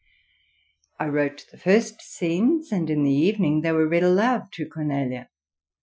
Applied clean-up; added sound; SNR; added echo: classical method Wiener filter.